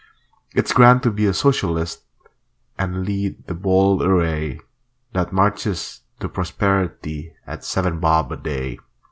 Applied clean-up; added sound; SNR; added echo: none; none; none; none.